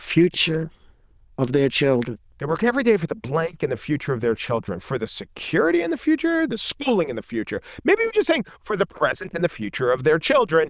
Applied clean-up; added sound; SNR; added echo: neural diffusion model UNIVERSE++.